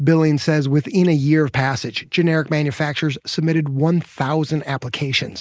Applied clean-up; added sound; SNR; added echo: neural mask model Resemble Enhance denoiser.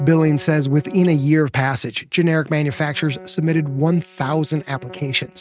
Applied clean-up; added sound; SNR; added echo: neural mask model RNNoise.